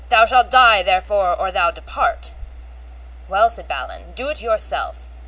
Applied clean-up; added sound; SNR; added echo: none; none; none; none.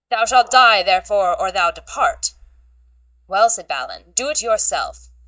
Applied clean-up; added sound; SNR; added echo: neural mask model DeepFilterNet 3.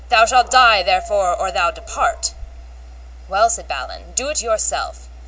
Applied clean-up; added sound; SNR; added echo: none; Dog; 17 dB; none.